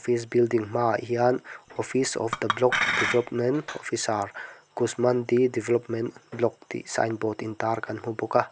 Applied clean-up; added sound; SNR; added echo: none; Chink, clink; 4 dB; none.